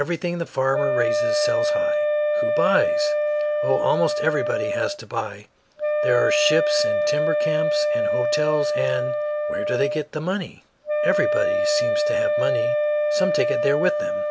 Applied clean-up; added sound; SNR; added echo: none; Wind instrument, woodwind instrument; -4 dB; none.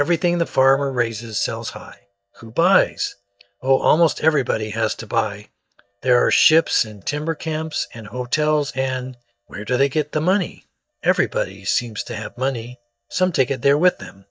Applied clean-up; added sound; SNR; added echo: neural mask model DeepFilterNet 3.